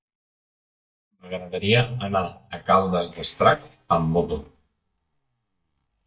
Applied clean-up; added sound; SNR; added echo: neural mask model DeepFilterNet 3.